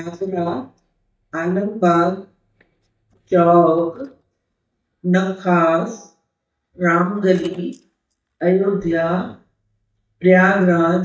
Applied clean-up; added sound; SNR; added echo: neural mask model DeepFilterNet 3.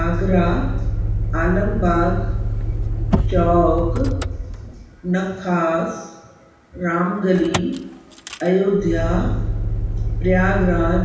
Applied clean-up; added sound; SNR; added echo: none; Motor vehicle (road); 1 dB; reverberation time 0.9 s.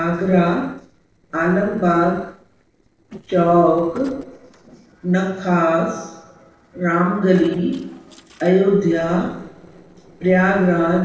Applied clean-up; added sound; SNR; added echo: neural separator model SepFormer DNS4.